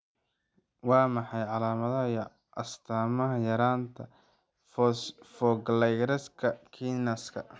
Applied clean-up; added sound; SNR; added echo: none; none; none; none.